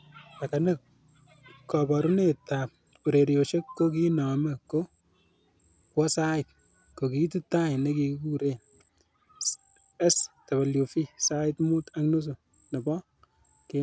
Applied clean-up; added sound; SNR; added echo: none; none; none; none.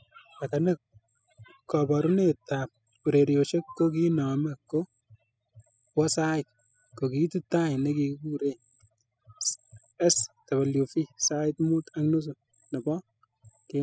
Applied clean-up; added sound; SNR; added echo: classical method spectral subtraction.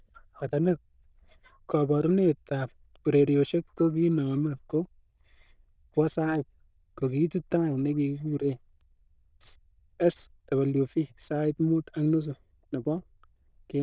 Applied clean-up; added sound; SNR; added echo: neural diffusion model UNIVERSE++.